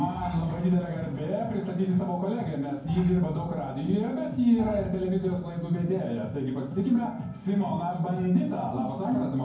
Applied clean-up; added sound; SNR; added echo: none; Bowed string instrument; 15 dB; reverberation time 0.9 s.